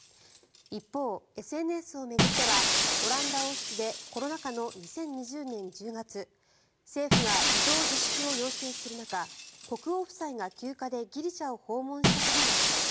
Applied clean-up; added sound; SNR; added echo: none; Shatter; -5 dB; none.